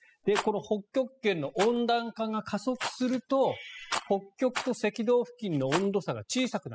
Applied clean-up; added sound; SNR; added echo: classical method spectral subtraction.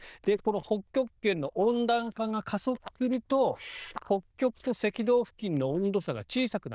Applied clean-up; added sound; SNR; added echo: neural diffusion model UNIVERSE++.